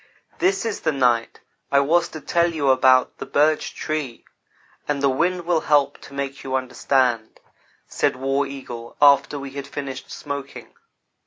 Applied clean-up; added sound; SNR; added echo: none; none; none; none.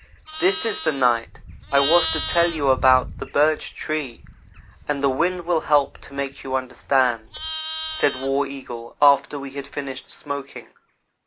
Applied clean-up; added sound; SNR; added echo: none; Livestock, farm animals, working animals; 10 dB; none.